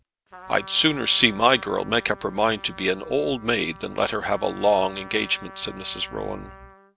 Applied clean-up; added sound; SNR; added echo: none; Trumpet; 19 dB; none.